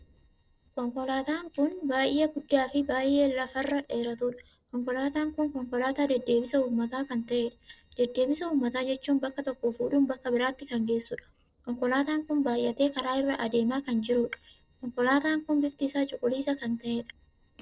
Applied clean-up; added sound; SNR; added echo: neural separator model SepFormer DNS4.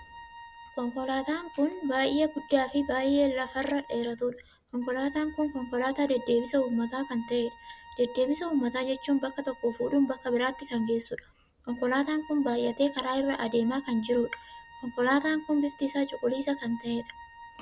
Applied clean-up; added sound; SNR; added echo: none; Wind instrument, woodwind instrument; 19 dB; none.